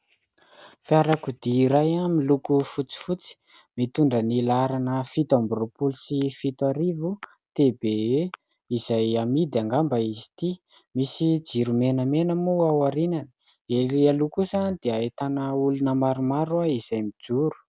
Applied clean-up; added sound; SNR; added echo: none; none; none; none.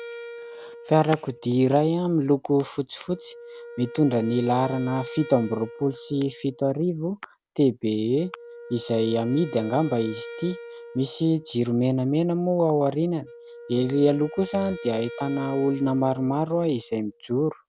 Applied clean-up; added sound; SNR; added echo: none; Wind instrument, woodwind instrument; 17 dB; none.